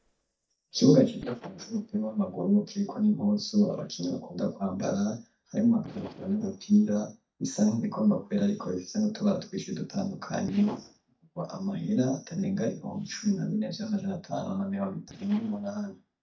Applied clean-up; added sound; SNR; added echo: neural mask model DeepFilterNet 3.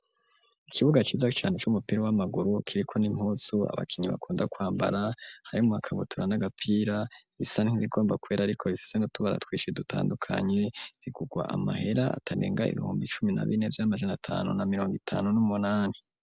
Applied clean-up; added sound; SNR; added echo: none; none; none; none.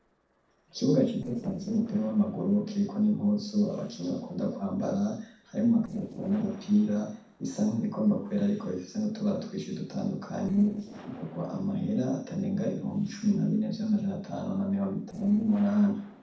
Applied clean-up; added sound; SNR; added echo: neural separator model SepFormer DNS4.